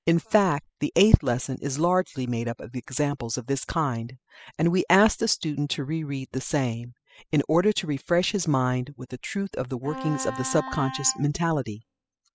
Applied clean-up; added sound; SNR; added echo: classical method spectral subtraction.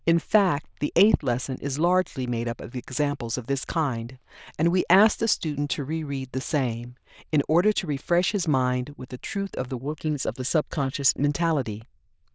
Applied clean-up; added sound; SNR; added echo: neural diffusion model UNIVERSE++.